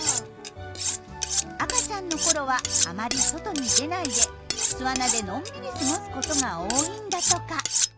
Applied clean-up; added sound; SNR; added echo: none; Cutlery, silverware; -4 dB; none.